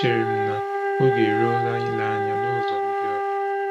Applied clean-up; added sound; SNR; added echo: none; Wind instrument, woodwind instrument; -3 dB; none.